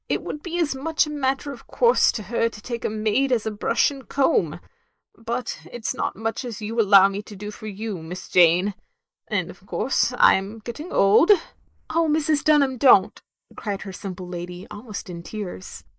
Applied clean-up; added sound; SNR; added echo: neural mask model Resemble Enhance denoiser.